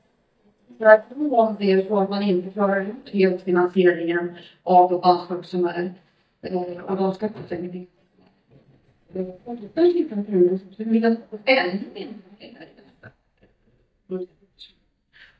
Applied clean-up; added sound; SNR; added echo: neural mask model DeepFilterNet 3.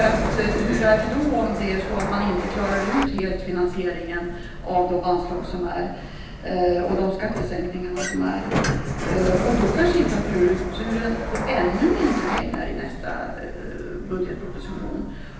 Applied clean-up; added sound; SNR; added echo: none; Sliding door; 4 dB; reverberation time 0.9 s.